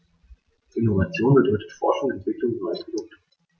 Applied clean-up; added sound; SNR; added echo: none; none; none; none.